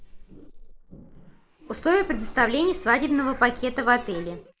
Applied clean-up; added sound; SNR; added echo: neural mask model Resemble Enhance denoiser.